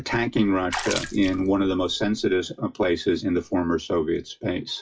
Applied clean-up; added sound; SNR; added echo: classical method WPE with log-MMSE.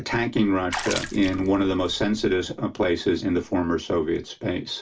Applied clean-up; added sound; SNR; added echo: none; Water / Splash, splatter; 11 dB; reverberation time 0.2 s.